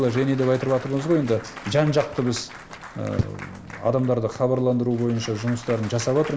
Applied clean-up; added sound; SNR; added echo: none; Applause / Cheering / Clapping; 17 dB; none.